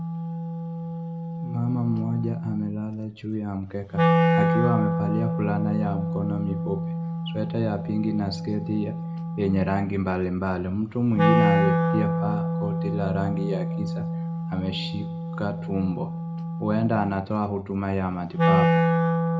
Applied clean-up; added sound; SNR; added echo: none; Wind instrument, woodwind instrument; -2 dB; reverberation time 0.5 s.